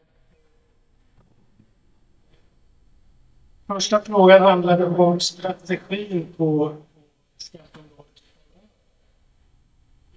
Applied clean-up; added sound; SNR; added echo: neural mask model DeepFilterNet 3.